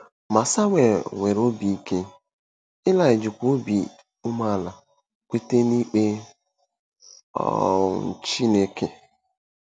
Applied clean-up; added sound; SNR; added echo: none; none; none; none.